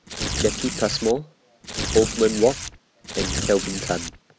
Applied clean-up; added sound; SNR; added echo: none; Tearing; 4 dB; none.